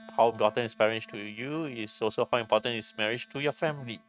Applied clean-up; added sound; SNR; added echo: neural mask model RNNoise.